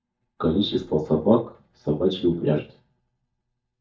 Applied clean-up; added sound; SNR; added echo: neural mask model DeepFilterNet 3.